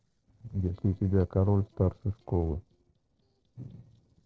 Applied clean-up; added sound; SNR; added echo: neural separator model SepFormer DNS4.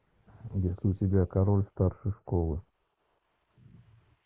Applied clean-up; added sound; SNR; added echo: neural mask model Resemble Enhance denoiser.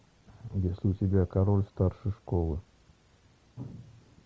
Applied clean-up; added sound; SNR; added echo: none; none; none; none.